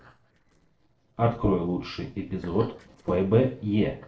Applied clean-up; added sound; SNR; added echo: neural separator model SepFormer DNS4.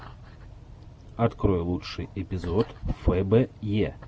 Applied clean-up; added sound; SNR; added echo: none; none; none; none.